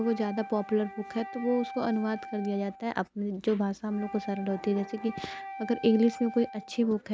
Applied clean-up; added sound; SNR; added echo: none; Wind instrument, woodwind instrument; 14 dB; none.